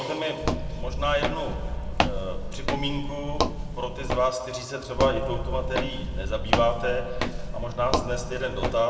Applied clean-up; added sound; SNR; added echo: none; Walk, footsteps; -1 dB; reverberation time 1.6 s.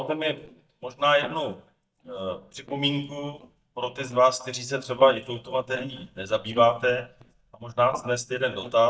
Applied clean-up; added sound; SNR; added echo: neural mask model DeepFilterNet 3.